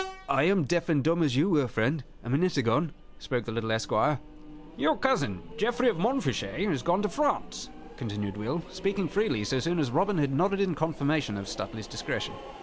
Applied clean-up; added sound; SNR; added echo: none; Train; 18 dB; none.